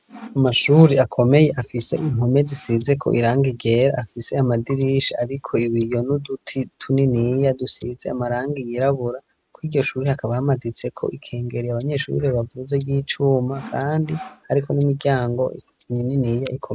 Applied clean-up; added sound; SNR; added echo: neural mask model RNNoise.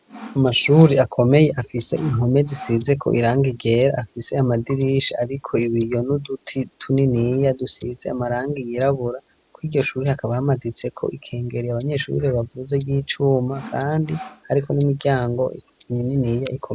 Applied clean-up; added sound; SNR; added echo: none; Tick-tock + Sawing; 19 dB; none.